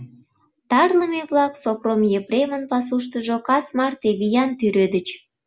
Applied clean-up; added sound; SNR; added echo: none; none; none; none.